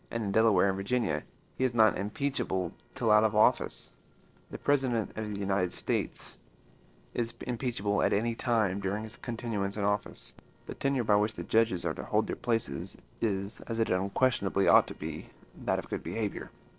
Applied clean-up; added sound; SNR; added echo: neural separator model SepFormer DNS4.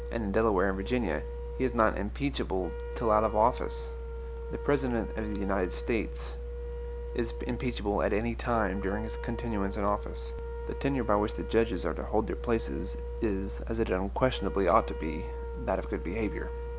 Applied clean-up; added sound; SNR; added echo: none; Wind instrument, woodwind instrument; 12 dB; none.